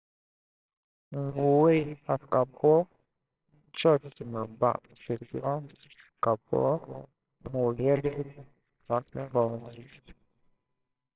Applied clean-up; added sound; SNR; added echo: neural separator model SepFormer WHAMR!.